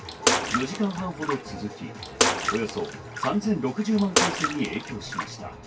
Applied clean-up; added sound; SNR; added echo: none; Bathtub (filling or washing) / Water / Splash, splatter; -1 dB; reverberation time 0.2 s.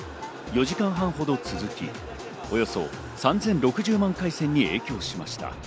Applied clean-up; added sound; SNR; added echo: none; none; none; none.